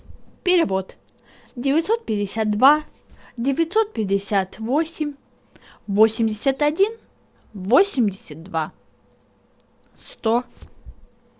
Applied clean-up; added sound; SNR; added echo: none; none; none; none.